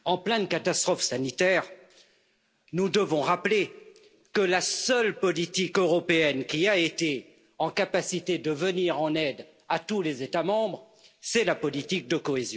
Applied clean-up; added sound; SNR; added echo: none; none; none; none.